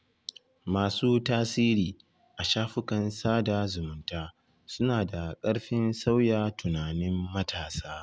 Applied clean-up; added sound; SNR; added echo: none; none; none; none.